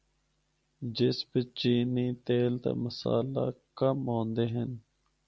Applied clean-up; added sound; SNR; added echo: none; none; none; none.